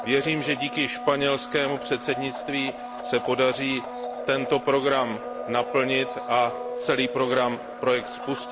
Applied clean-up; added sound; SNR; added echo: none; Domestic sounds, home sounds; 8 dB; none.